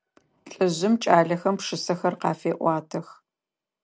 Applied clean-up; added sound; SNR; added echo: none; none; none; none.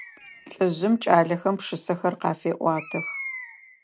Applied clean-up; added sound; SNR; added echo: none; Bird + Bell; 14 dB; none.